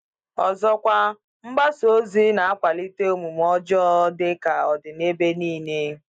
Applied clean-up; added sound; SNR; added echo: neural mask model Resemble Enhance denoiser.